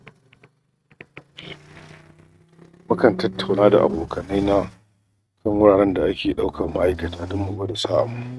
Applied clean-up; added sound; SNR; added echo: neural mask model RNNoise.